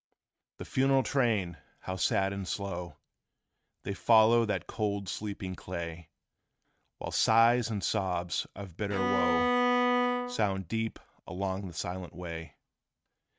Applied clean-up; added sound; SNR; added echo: neural mask model RNNoise.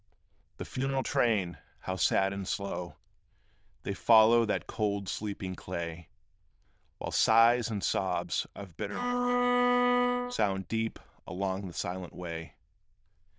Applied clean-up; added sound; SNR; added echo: neural diffusion model UNIVERSE++.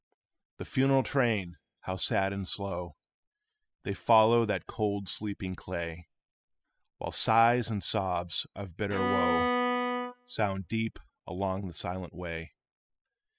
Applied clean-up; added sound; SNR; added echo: classical method spectral subtraction.